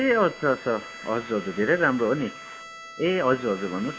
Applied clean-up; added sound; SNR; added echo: none; Bowed string instrument; 17 dB; reverberation time 0.7 s.